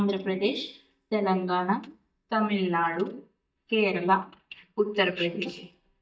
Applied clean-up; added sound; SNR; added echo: neural mask model DeepFilterNet 3.